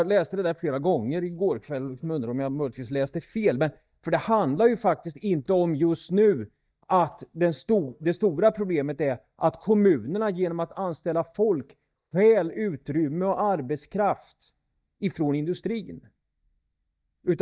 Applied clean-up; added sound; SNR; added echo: neural mask model DeepFilterNet 3.